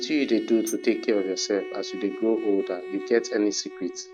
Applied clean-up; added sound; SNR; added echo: neural mask model RNNoise.